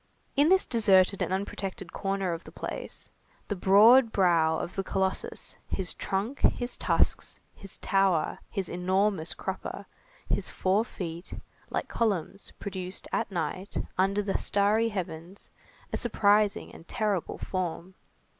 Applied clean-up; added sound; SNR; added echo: none; none; none; none.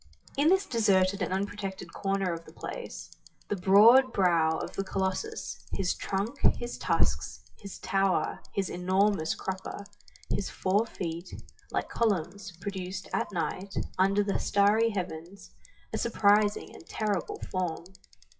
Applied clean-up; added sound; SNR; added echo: classical method WPE with log-MMSE.